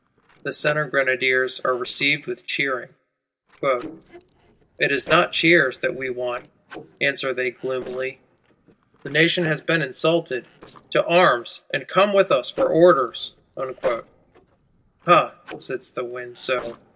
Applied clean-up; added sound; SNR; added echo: neural separator model SepFormer DNS4.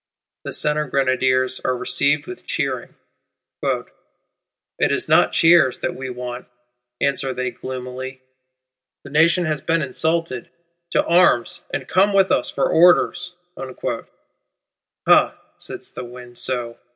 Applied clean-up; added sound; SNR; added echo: none; none; none; none.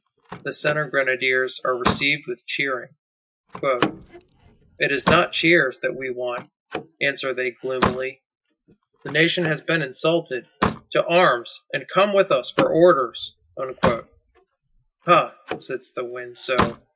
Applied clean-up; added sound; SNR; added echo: classical method Wiener filter.